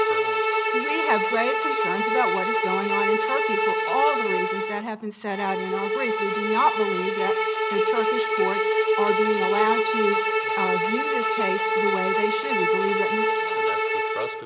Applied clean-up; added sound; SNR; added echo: none; Bowed string instrument; -5 dB; none.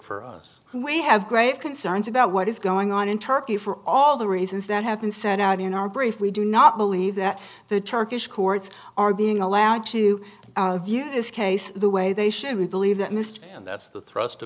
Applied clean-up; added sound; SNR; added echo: none; none; none; none.